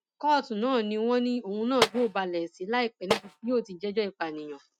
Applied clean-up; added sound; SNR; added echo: neural mask model RNNoise.